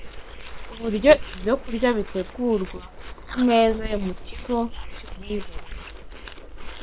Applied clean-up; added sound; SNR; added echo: neural separator model SepFormer WHAM!.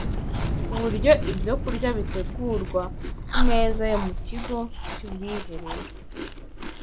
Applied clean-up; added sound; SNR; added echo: none; Thunder / Explosion + Chewing, mastication; -2 dB; none.